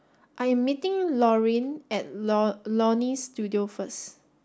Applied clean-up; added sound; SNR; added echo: none; none; none; none.